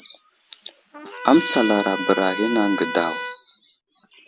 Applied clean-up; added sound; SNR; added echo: none; Trumpet; 8 dB; none.